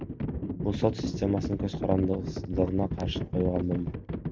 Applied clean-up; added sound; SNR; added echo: none; Livestock, farm animals, working animals; 3 dB; none.